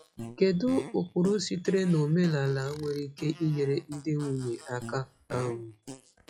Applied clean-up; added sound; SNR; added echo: classical method log-MMSE.